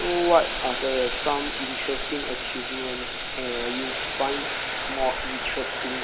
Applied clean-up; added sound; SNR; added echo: none; Boiling; 2 dB; none.